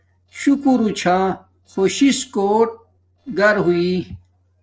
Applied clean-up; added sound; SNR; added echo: neural separator model SepFormer DNS4.